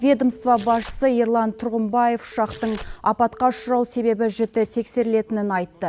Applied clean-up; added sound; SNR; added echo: none; Tearing + Telephone; 18 dB; none.